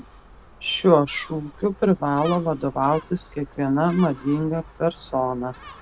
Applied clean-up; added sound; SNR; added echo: none; Gull, seagull; 19 dB; none.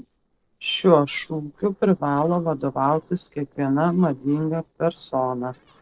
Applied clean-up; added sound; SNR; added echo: neural separator model SepFormer DNS4.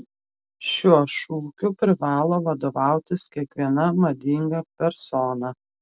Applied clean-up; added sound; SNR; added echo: none; none; none; none.